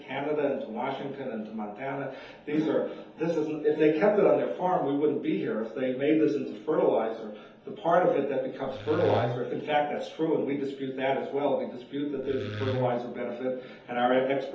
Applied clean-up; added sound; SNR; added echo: none; Wood; 9 dB; reverberation time 0.6 s.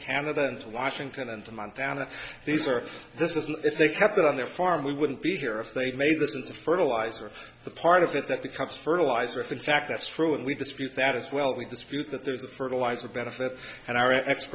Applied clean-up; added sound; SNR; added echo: none; none; none; none.